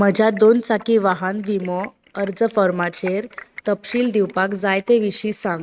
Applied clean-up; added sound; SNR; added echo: neural mask model RNNoise.